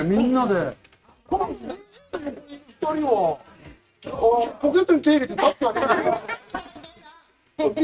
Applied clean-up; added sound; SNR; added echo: neural mask model RNNoise.